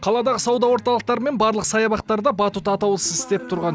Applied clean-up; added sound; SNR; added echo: none; none; none; none.